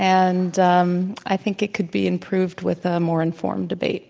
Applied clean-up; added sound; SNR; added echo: none; none; none; none.